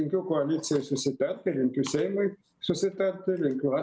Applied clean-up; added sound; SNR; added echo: none; none; none; none.